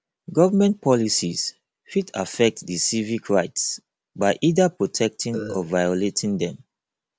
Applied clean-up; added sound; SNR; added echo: none; Burping, eructation; 10 dB; none.